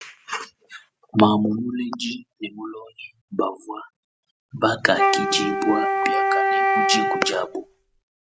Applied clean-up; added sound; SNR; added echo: none; Wind instrument, woodwind instrument; -3 dB; none.